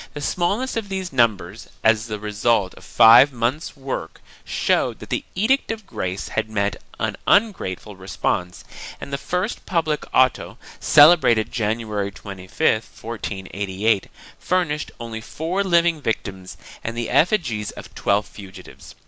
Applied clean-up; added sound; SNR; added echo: none; none; none; none.